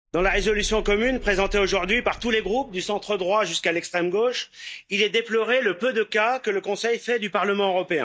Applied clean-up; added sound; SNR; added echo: neural mask model DeepFilterNet 3.